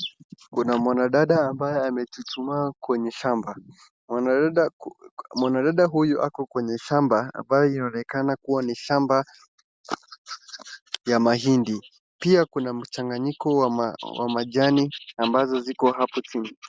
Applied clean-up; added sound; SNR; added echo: none; none; none; none.